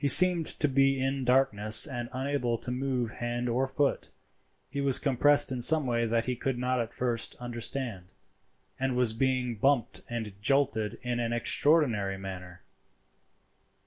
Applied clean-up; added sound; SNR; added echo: none; none; none; none.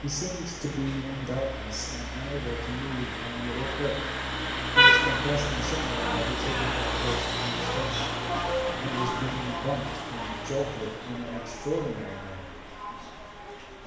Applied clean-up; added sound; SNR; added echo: none; Vehicle horn, car horn, honking; -5 dB; reverberation time 1.0 s.